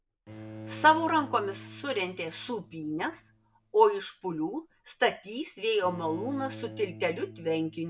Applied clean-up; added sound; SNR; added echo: none; Bowed string instrument; 16 dB; none.